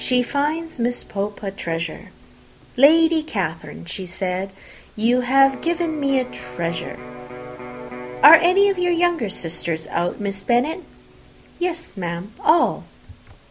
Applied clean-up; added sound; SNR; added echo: none; Electric guitar; 18 dB; none.